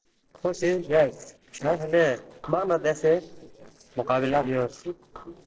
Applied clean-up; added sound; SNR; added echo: neural separator model SepFormer DNS4.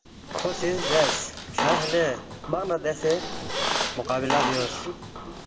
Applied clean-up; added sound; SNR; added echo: none; Squeak; 2 dB; reverberation time 0.9 s.